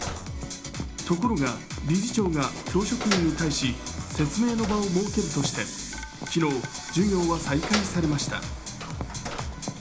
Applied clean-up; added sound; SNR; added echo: none; Door; 12 dB; reverberation time 0.4 s.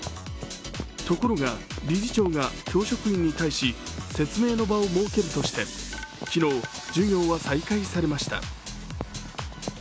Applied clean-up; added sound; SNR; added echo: none; none; none; none.